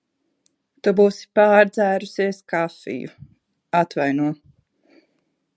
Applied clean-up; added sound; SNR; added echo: none; none; none; none.